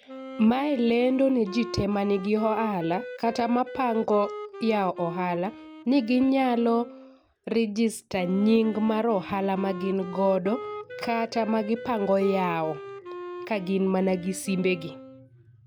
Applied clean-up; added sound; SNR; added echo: none; Wind instrument, woodwind instrument; 13 dB; none.